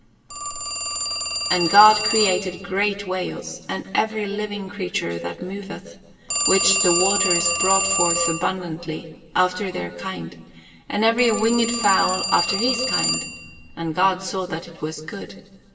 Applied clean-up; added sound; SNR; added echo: none; Telephone; 3 dB; reverberation time 1.4 s.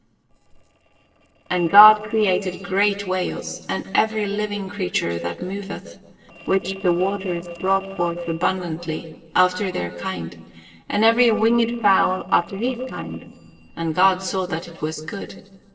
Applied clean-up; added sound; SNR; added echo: neural separator model SepFormer DNS4.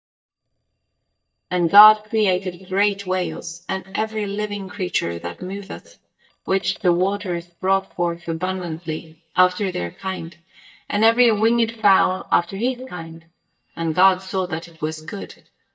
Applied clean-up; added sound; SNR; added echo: neural mask model DeepFilterNet 3.